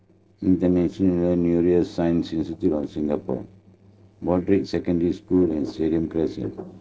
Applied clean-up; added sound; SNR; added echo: neural separator model SepFormer DNS4.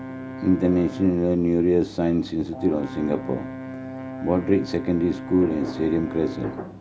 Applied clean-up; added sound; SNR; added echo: none; Brass instrument; 12 dB; none.